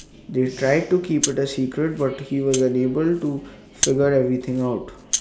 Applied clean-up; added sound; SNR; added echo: none; Rattle (instrument); 10 dB; none.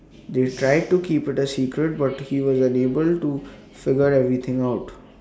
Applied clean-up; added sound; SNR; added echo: none; none; none; none.